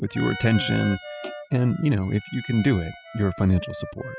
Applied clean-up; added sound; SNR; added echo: classical method spectral subtraction.